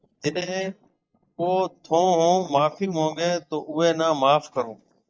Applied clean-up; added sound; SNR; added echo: neural mask model DeepFilterNet 3.